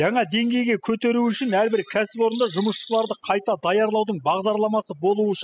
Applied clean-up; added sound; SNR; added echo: classical method spectral subtraction.